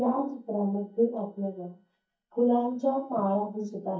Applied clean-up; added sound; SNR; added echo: neural mask model DeepFilterNet 3.